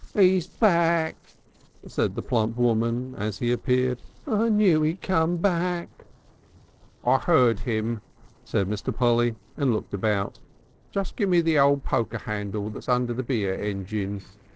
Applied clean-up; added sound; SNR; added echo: neural separator model SepFormer DNS4.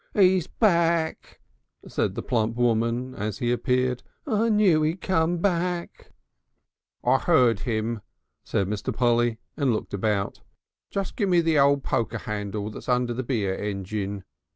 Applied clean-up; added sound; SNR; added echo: none; none; none; none.